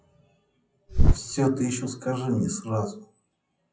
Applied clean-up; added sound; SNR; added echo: classical method WPE with log-MMSE.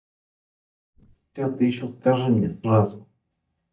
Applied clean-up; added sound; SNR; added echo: neural mask model DeepFilterNet 3.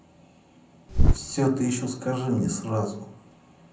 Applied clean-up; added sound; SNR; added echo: none; Bird; -3 dB; reverberation time 0.6 s.